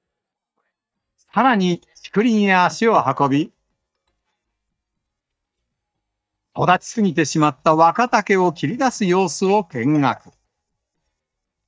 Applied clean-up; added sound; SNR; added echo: neural mask model DeepFilterNet 3.